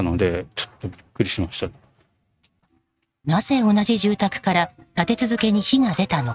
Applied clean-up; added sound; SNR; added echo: neural mask model RNNoise.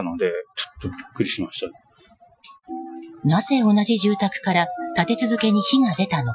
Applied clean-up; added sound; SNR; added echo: classical method Wiener filter.